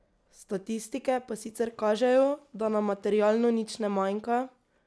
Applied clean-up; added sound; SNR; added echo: none; none; none; none.